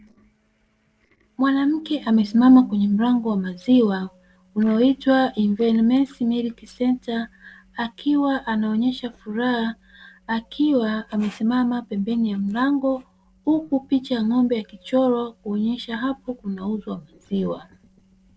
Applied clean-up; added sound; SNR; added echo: neural separator model SepFormer DNS4.